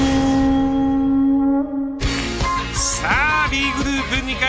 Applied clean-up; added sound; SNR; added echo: none; none; none; none.